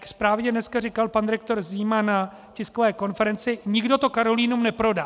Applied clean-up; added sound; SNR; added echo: none; none; none; none.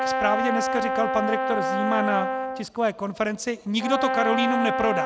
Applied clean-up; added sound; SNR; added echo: none; Brass instrument; 0 dB; none.